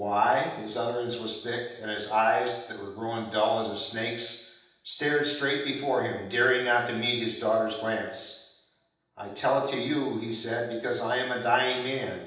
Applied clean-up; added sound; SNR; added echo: none; none; none; reverberation time 0.8 s.